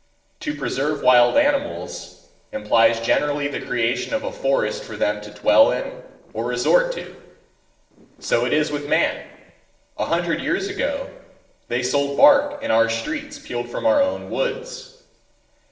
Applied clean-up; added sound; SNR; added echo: neural separator model SepFormer DNS4.